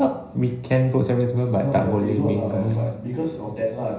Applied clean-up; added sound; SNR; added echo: none; none; none; reverberation time 0.5 s.